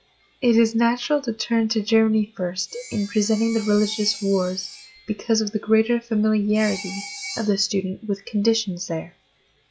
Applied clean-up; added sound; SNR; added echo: classical method log-MMSE.